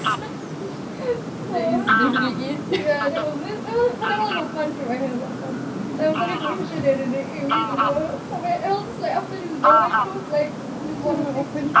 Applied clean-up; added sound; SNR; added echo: none; Fowl; 0 dB; reverberation time 0.5 s.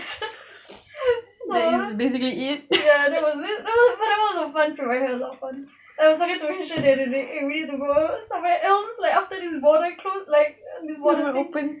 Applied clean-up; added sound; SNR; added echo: none; none; none; none.